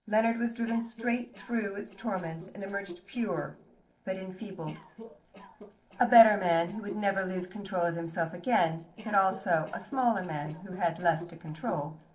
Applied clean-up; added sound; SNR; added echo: neural separator model SepFormer DNS4.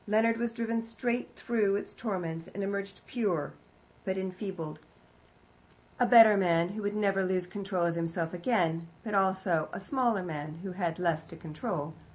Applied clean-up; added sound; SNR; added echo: none; none; none; none.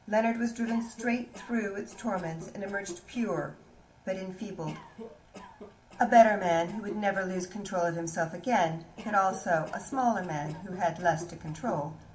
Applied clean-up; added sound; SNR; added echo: none; Cough; 18 dB; reverberation time 0.8 s.